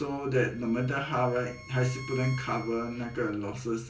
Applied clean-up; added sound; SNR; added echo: none; Bowed string instrument; 19 dB; reverberation time 0.2 s.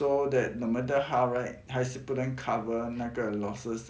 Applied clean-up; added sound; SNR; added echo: none; none; none; none.